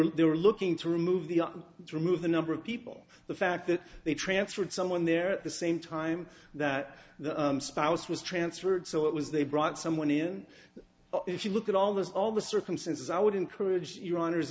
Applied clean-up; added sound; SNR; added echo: none; none; none; none.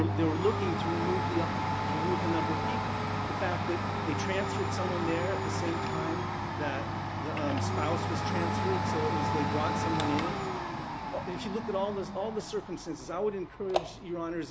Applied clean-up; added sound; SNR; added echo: none; Domestic sounds, home sounds; -3 dB; none.